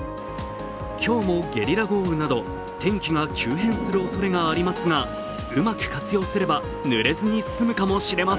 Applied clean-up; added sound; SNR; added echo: none; none; none; none.